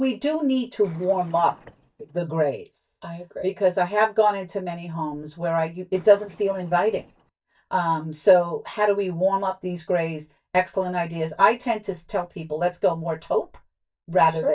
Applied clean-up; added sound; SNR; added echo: neural mask model DeepFilterNet 3.